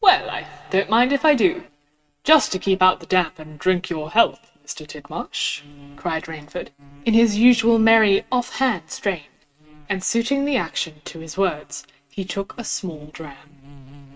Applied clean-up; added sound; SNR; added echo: neural mask model RNNoise.